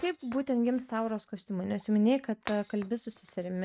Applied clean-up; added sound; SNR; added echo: neural mask model RNNoise.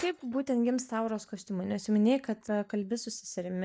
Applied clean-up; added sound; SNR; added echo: neural mask model DeepFilterNet 3.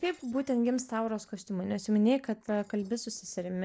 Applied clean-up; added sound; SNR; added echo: neural separator model SepFormer DNS4.